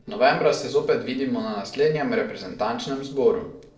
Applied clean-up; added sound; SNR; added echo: neural separator model SepFormer DNS4.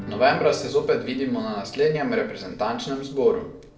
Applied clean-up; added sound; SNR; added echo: none; Guitar; 16 dB; reverberation time 0.6 s.